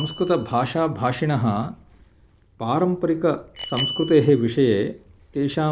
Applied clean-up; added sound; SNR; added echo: none; Bicycle bell; 16 dB; none.